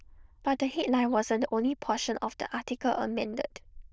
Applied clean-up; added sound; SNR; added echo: neural diffusion model UNIVERSE++.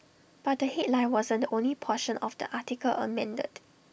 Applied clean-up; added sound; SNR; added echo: none; none; none; none.